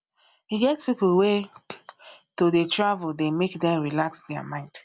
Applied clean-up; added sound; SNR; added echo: none; none; none; none.